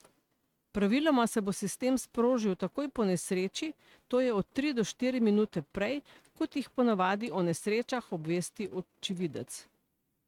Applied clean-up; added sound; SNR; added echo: neural mask model RNNoise.